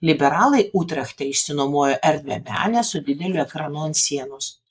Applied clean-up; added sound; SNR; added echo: neural mask model Resemble Enhance denoiser.